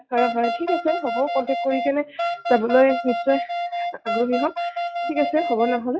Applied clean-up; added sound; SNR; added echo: classical method log-MMSE.